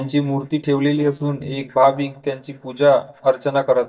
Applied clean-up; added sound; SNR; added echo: neural mask model DeepFilterNet 3.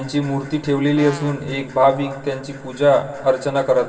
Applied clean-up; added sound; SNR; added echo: none; Brass instrument; 17 dB; reverberation time 2.7 s.